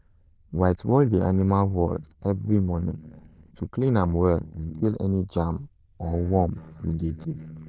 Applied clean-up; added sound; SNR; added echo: neural diffusion model UNIVERSE++.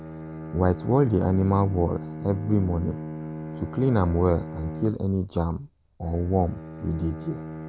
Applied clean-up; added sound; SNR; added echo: none; Bowed string instrument; 11 dB; none.